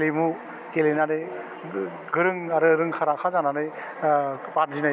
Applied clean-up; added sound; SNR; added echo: none; none; none; none.